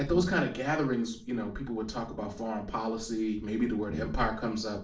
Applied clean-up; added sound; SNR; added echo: neural separator model SepFormer DNS4.